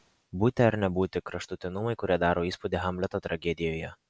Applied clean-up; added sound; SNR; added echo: none; none; none; none.